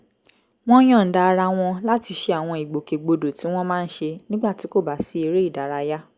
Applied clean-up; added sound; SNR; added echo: none; none; none; none.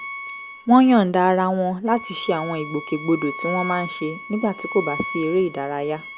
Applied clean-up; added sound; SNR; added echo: none; Bowed string instrument; 11 dB; none.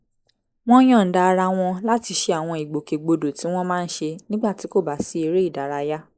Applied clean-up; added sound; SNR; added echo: neural mask model Resemble Enhance denoiser.